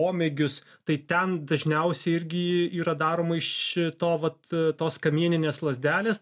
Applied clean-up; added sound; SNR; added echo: none; none; none; none.